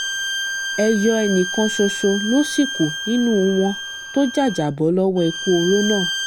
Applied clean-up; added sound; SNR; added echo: none; Bowed string instrument; 7 dB; none.